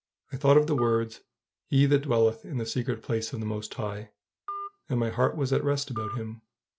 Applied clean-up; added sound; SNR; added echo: none; Telephone; 14 dB; none.